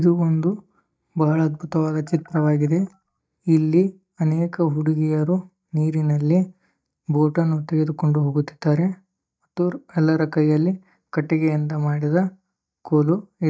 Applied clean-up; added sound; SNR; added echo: neural mask model DeepFilterNet 3.